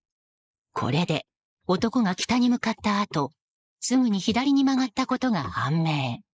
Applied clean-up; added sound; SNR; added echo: neural mask model Resemble Enhance denoiser.